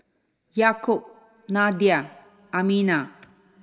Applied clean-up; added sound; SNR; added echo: none; none; none; reverberation time 1.3 s.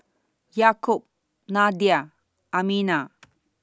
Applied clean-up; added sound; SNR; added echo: none; none; none; none.